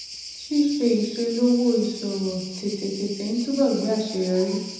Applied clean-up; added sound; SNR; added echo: none; Cricket; 14 dB; reverberation time 1.0 s.